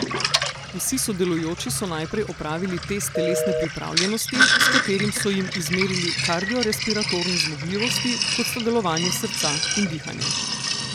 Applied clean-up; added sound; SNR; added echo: none; Sink (filling or washing) + Telephone; -1 dB; none.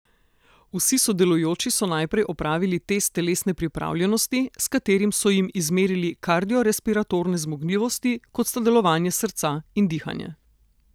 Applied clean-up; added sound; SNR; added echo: none; none; none; none.